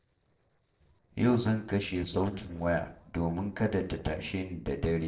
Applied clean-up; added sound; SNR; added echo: neural separator model SepFormer DNS4.